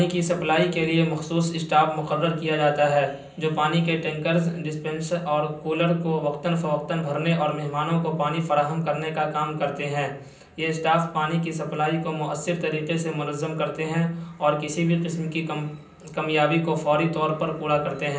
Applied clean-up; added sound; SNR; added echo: none; none; none; reverberation time 0.6 s.